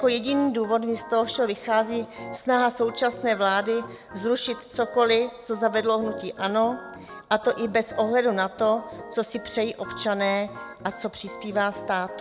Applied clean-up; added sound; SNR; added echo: none; Organ; 15 dB; none.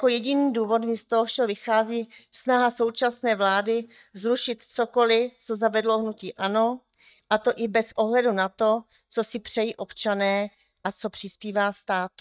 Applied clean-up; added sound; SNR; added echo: neural mask model DeepFilterNet 3.